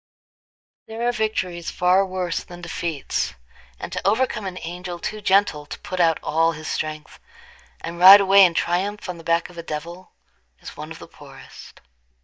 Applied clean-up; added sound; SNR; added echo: neural mask model DeepFilterNet 3.